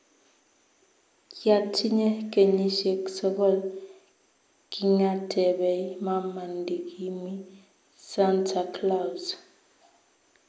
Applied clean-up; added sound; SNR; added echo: none; none; none; none.